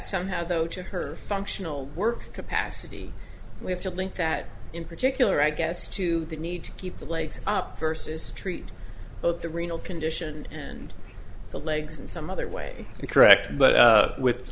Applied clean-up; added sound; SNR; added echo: none; none; none; none.